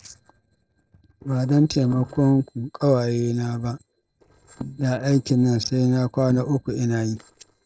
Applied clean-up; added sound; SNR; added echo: neural separator model SepFormer DNS4.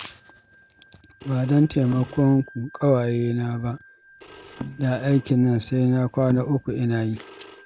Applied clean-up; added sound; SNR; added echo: none; Telephone + Percussion; 18 dB; none.